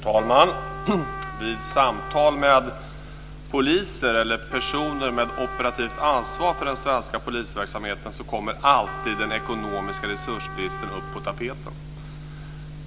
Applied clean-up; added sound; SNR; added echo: none; Trumpet; 13 dB; none.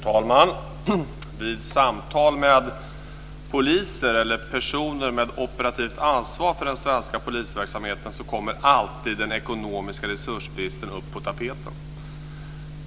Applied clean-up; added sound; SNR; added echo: none; none; none; none.